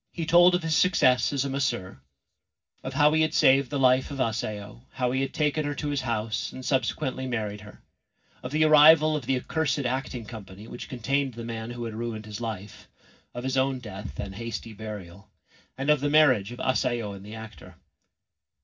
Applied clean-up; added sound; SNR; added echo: none; none; none; reverberation time 0.4 s.